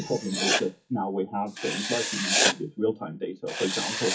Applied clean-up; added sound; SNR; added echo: classical method WPE with log-MMSE.